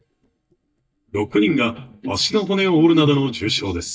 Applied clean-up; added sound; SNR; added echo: neural mask model DeepFilterNet 3.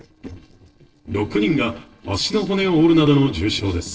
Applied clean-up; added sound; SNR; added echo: neural separator model SepFormer DNS4.